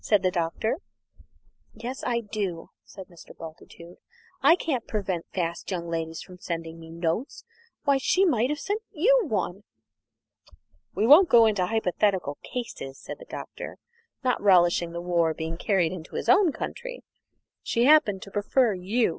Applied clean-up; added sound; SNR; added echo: none; none; none; none.